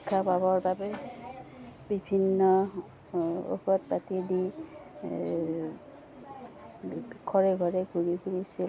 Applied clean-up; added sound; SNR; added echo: none; none; none; none.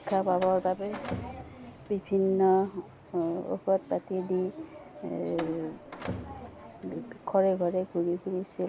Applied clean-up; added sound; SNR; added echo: none; Slam; 15 dB; none.